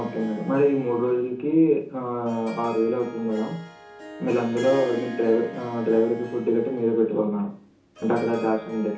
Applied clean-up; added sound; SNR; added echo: none; Harp; 16 dB; reverberation time 0.7 s.